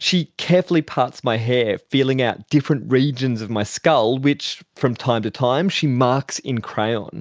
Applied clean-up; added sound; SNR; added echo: none; none; none; none.